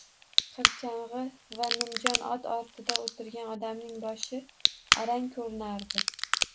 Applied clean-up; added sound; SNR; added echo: none; Crack / Crackle; -4 dB; none.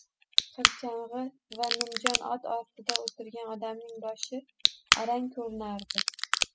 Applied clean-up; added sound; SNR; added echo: classical method spectral subtraction.